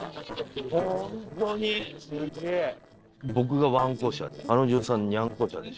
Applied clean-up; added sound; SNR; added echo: neural separator model SepFormer DNS4.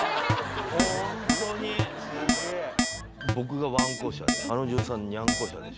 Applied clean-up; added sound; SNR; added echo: none; Keyboard (musical); 0 dB; none.